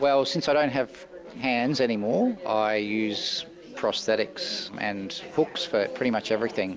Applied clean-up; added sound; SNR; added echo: none; none; none; none.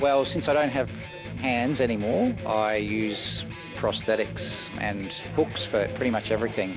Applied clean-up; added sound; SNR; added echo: none; Electric guitar; 11 dB; none.